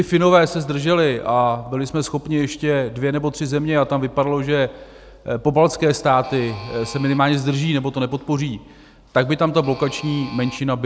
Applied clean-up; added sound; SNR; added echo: none; Alarm; 18 dB; none.